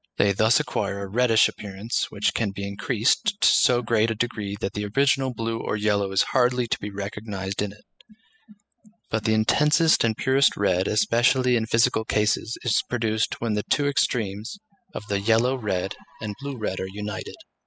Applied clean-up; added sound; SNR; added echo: classical method spectral subtraction.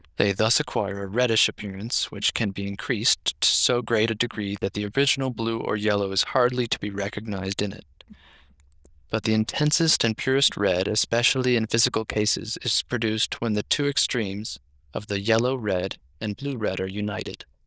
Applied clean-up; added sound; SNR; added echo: neural diffusion model UNIVERSE++.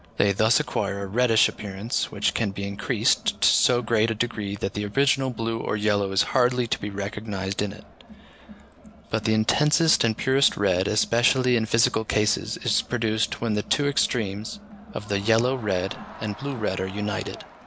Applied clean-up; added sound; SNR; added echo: none; Crowd; 19 dB; none.